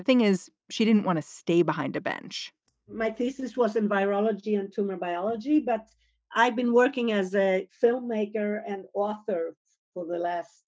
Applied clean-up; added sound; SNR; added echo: neural mask model DeepFilterNet 3.